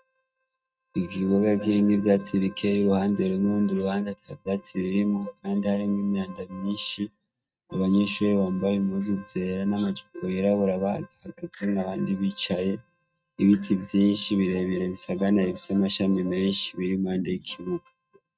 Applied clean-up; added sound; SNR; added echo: neural mask model RNNoise.